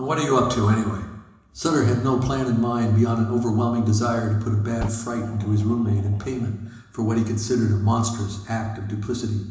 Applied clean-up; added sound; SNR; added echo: none; Fire; 16 dB; reverberation time 1.0 s.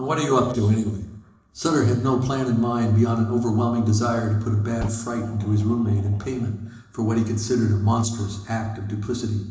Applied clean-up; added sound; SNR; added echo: neural separator model SepFormer DNS4.